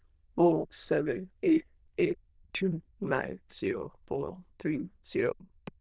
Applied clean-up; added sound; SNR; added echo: neural diffusion model UNIVERSE++.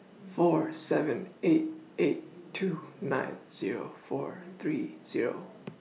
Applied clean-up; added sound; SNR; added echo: none; none; none; none.